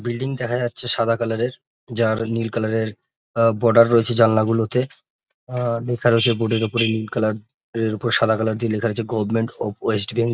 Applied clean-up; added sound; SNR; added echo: none; none; none; none.